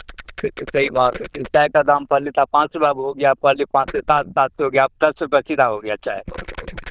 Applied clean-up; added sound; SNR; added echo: neural diffusion model UNIVERSE++.